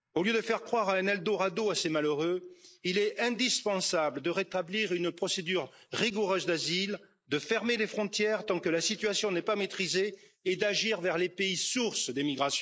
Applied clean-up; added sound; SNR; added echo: neural mask model Resemble Enhance denoiser.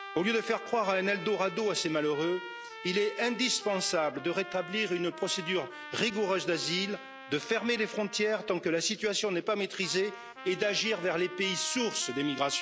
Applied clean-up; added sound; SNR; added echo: none; Trumpet; 14 dB; none.